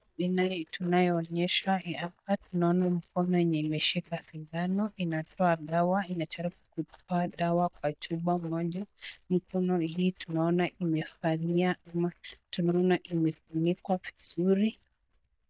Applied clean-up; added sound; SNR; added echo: neural mask model DeepFilterNet 3.